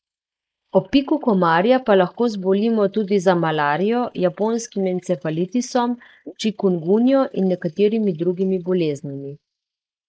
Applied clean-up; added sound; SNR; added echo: neural mask model Resemble Enhance denoiser.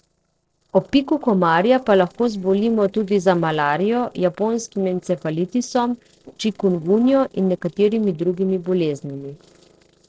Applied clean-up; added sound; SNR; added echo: neural separator model SepFormer DNS4.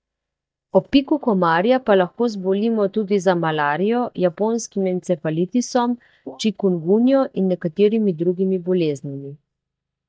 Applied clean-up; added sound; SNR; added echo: neural mask model DeepFilterNet 3.